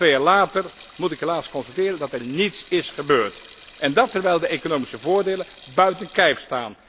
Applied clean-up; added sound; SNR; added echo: none; Sink (filling or washing); 18 dB; none.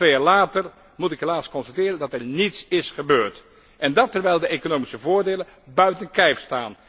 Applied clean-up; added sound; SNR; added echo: none; none; none; none.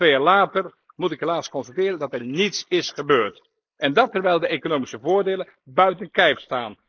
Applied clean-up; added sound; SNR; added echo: neural mask model Resemble Enhance denoiser.